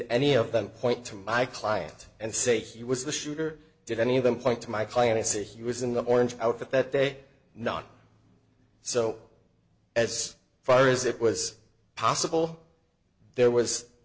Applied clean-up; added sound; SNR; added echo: none; none; none; none.